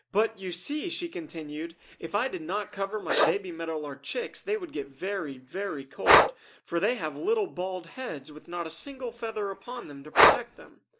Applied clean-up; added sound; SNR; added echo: neural mask model Resemble Enhance denoiser.